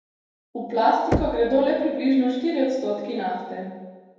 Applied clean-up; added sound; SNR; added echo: none; Knock; 9 dB; reverberation time 1.2 s.